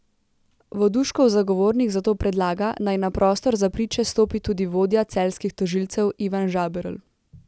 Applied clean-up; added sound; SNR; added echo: none; none; none; none.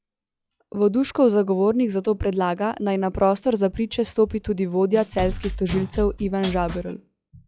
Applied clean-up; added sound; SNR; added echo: classical method log-MMSE.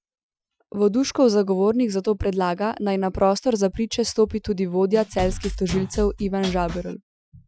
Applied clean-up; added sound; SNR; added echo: classical method Wiener filter.